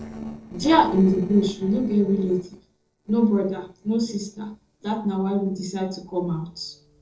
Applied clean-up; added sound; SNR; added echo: neural separator model SepFormer DNS4.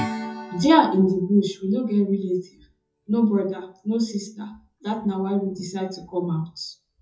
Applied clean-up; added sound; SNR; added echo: classical method WPE with log-MMSE.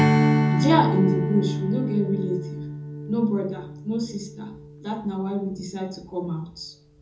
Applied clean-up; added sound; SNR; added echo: none; Strum; 0 dB; reverberation time 0.5 s.